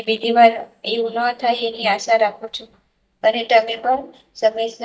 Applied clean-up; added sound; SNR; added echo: neural mask model DeepFilterNet 3.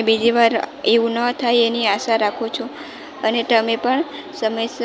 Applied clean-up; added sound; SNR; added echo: none; none; none; none.